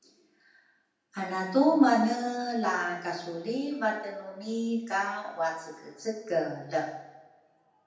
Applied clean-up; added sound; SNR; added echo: none; none; none; reverberation time 0.9 s.